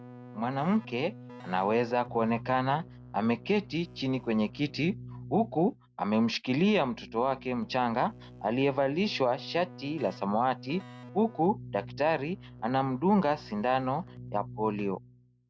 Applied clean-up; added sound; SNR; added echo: none; Keyboard (musical); 17 dB; none.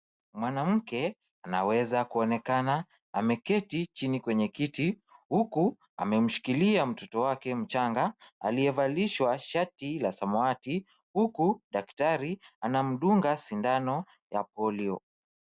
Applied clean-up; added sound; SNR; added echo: none; none; none; none.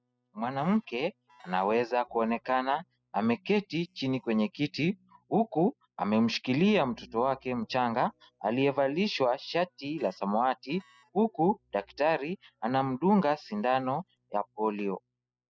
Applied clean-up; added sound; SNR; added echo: classical method spectral subtraction.